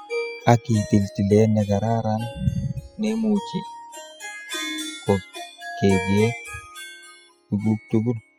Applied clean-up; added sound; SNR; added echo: classical method spectral subtraction.